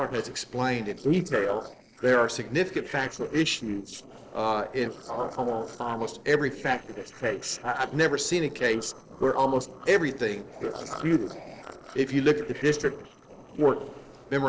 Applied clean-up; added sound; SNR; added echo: neural separator model SepFormer DNS4.